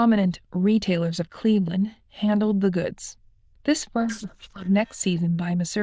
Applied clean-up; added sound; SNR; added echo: neural diffusion model UNIVERSE++.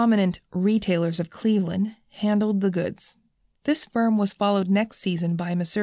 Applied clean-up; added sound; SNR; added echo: none; none; none; none.